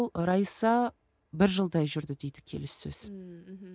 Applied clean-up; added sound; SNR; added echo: none; none; none; none.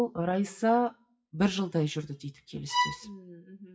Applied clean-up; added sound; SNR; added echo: classical method WPE with log-MMSE.